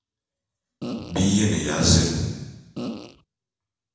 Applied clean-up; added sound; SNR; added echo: none; Fart; 8 dB; reverberation time 1.0 s.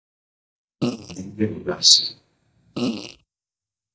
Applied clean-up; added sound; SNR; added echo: neural mask model DeepFilterNet 3.